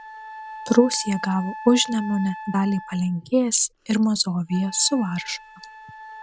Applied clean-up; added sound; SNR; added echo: none; Wind instrument, woodwind instrument; 15 dB; none.